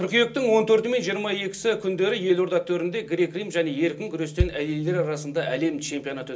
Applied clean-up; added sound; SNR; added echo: none; Bass drum; 8 dB; reverberation time 0.2 s.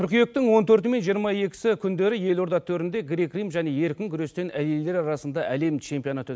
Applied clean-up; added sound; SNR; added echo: none; none; none; none.